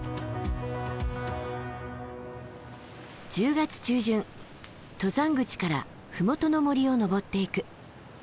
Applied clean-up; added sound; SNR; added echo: none; none; none; none.